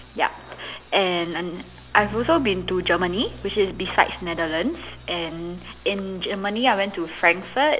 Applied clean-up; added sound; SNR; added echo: none; Bass guitar; 19 dB; none.